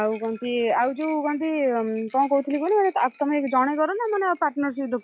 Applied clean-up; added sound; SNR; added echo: classical method log-MMSE.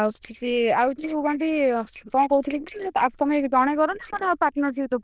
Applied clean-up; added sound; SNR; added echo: neural diffusion model UNIVERSE++.